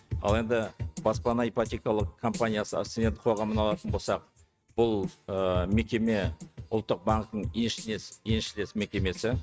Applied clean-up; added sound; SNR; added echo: neural mask model RNNoise.